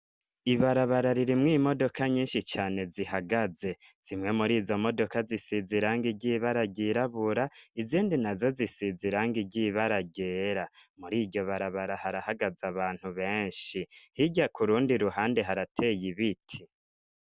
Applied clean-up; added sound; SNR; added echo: none; none; none; none.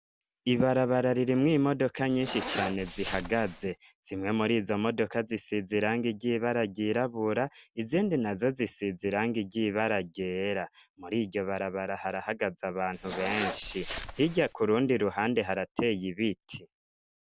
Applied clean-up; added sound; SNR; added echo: none; Zipper (clothing); 7 dB; none.